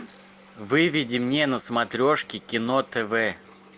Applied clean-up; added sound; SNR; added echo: none; Rattle; 6 dB; none.